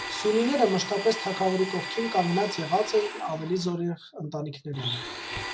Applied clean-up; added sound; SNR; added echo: none; Domestic sounds, home sounds; 9 dB; none.